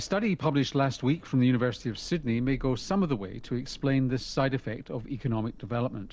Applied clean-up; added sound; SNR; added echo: none; Thunder / Rain; 18 dB; none.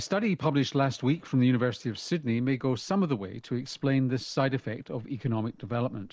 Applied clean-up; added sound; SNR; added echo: neural mask model Resemble Enhance denoiser.